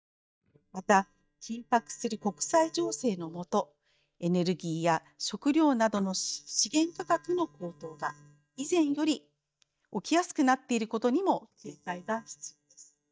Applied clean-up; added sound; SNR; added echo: neural mask model DeepFilterNet 3.